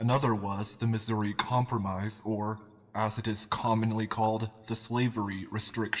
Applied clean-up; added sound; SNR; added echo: none; none; none; reverberation time 2.4 s.